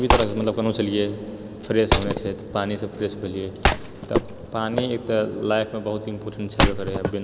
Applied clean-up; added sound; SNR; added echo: none; Wood; 1 dB; none.